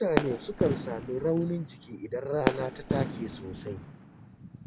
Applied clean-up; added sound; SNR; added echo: none; Fireworks; 2 dB; none.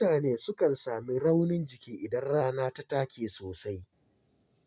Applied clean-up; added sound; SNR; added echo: none; none; none; none.